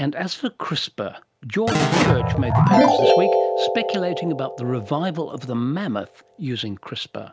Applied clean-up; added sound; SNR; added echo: none; Keyboard (musical); -4 dB; none.